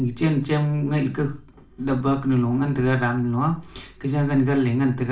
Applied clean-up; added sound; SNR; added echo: none; none; none; reverberation time 0.4 s.